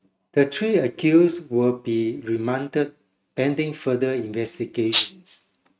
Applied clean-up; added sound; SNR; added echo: neural mask model RNNoise.